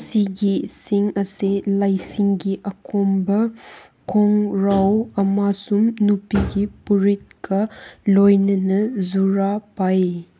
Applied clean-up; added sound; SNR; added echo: none; none; none; none.